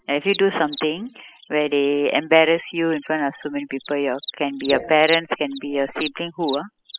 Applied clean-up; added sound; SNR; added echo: classical method spectral subtraction.